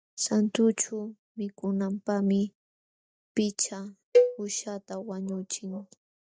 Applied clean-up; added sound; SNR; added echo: neural mask model DeepFilterNet 3.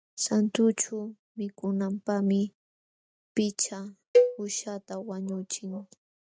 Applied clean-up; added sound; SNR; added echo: neural mask model RNNoise.